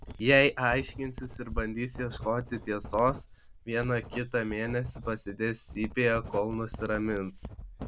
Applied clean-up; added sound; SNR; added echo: none; Writing; 12 dB; none.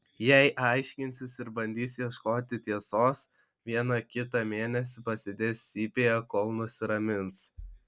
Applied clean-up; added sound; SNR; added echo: none; none; none; none.